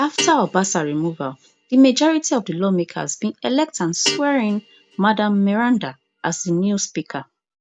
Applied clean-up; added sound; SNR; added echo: none; Guitar; 15 dB; none.